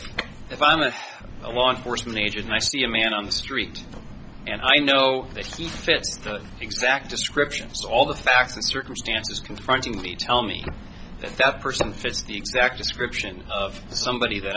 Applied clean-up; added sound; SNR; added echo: none; none; none; none.